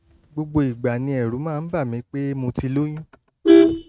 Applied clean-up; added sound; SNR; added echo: neural mask model RNNoise.